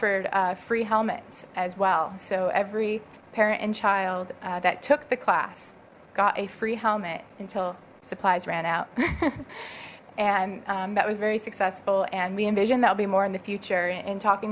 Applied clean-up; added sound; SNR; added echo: none; none; none; none.